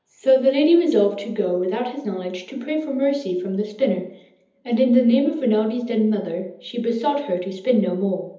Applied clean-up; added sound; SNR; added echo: none; none; none; reverberation time 0.7 s.